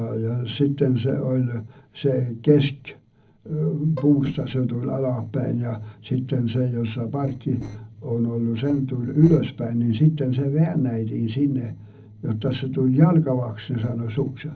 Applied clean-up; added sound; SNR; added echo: neural separator model SepFormer DNS4.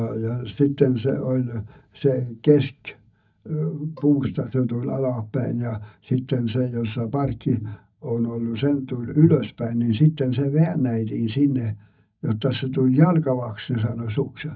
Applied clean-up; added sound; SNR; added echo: neural mask model DeepFilterNet 3.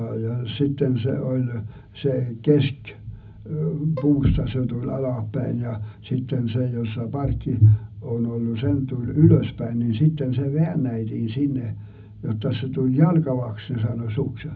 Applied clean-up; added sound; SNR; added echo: none; Bowed string instrument; 20 dB; reverberation time 0.4 s.